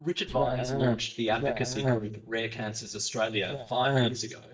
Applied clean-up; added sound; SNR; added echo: neural mask model DeepFilterNet 3.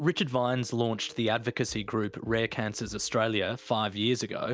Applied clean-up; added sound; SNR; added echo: none; none; none; none.